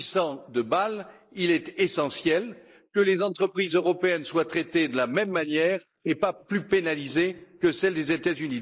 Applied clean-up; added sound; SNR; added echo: neural mask model Resemble Enhance denoiser.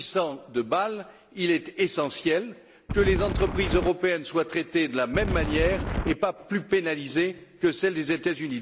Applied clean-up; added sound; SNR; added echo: none; Wind; 1 dB; none.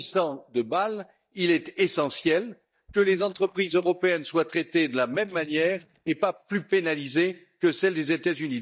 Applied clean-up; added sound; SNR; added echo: neural mask model DeepFilterNet 3.